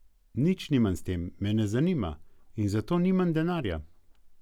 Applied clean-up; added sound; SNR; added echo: none; none; none; none.